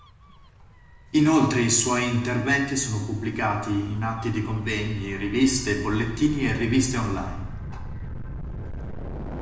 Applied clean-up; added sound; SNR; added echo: none; Gull, seagull / Waves, surf / Siren; 11 dB; reverberation time 0.9 s.